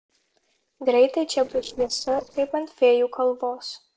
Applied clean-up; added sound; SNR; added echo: neural separator model SepFormer DNS4.